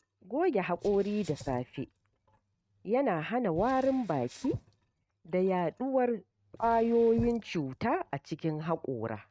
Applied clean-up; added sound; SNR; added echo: neural mask model RNNoise.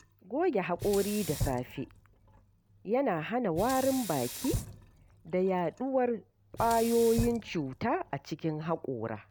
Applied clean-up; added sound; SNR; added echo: none; Sink (filling or washing); 11 dB; none.